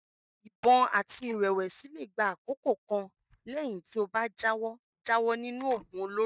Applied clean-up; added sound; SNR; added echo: neural mask model DeepFilterNet 3.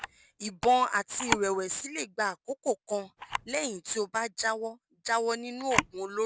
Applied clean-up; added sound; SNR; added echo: none; Camera; 8 dB; none.